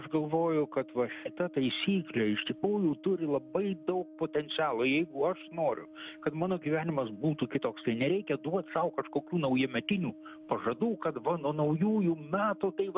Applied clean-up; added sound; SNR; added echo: none; Brass instrument; 18 dB; none.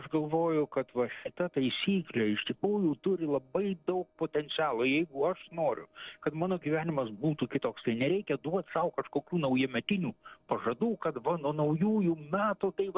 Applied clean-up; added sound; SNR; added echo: neural separator model SepFormer DNS4.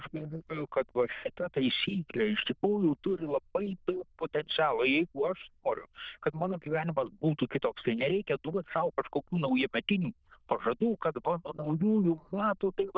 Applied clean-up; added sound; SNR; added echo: neural diffusion model UNIVERSE++.